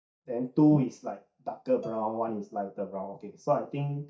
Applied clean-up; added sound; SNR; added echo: neural mask model DeepFilterNet 3.